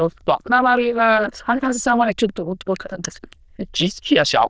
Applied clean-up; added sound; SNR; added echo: neural diffusion model UNIVERSE++.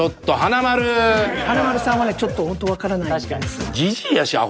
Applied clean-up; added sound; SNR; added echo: none; none; none; none.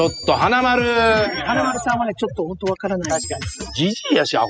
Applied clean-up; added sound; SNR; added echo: classical method spectral subtraction.